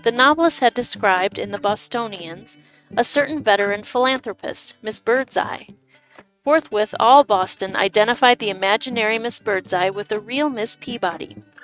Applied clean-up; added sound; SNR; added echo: neural mask model RNNoise.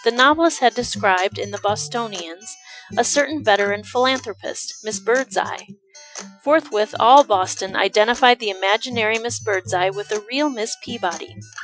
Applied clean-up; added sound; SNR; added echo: classical method Wiener filter.